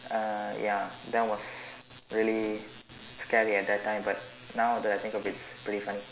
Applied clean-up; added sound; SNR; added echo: none; none; none; none.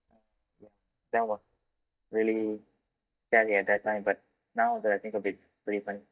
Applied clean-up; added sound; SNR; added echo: neural mask model DeepFilterNet 3.